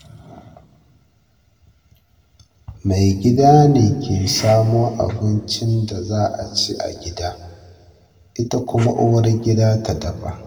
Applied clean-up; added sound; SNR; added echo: none; none; none; reverberation time 1.4 s.